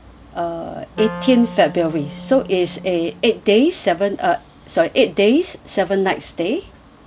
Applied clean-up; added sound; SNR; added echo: none; Wind instrument, woodwind instrument; 15 dB; none.